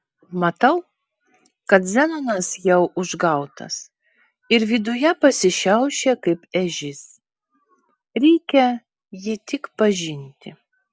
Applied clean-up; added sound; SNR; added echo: none; none; none; none.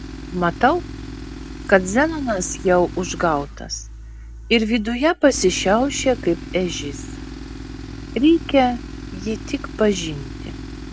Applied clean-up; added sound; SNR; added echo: none; Tools; 11 dB; none.